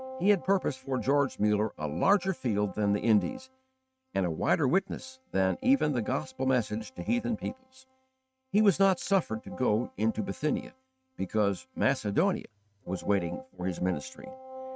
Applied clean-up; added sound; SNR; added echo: neural mask model RNNoise.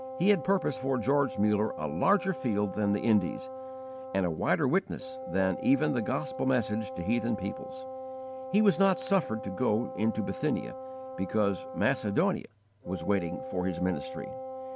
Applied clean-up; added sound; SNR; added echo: none; Wind instrument, woodwind instrument; 10 dB; none.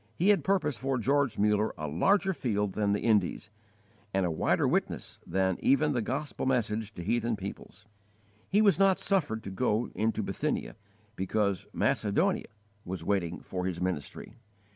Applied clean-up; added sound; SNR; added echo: none; none; none; none.